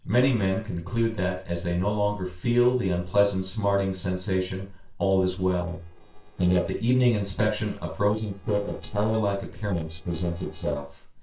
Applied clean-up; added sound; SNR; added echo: neural separator model SepFormer DNS4.